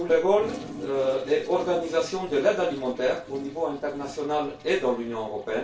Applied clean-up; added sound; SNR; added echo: none; Toilet flush; 17 dB; reverberation time 0.2 s.